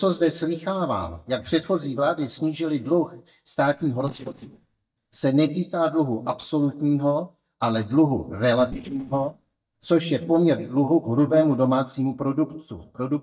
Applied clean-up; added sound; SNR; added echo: neural mask model DeepFilterNet 3.